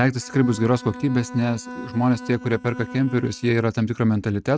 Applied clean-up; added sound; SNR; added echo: neural mask model RNNoise.